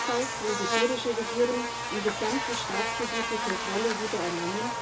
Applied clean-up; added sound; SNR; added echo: none; Buzz; 0 dB; reverberation time 0.2 s.